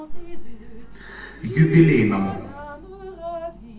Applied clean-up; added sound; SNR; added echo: none; Drip; 11 dB; reverberation time 1.0 s.